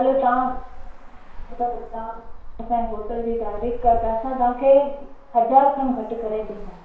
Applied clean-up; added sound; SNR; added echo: none; Traffic noise, roadway noise; 10 dB; reverberation time 0.6 s.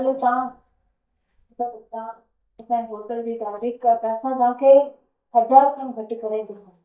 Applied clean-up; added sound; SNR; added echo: neural mask model DeepFilterNet 3.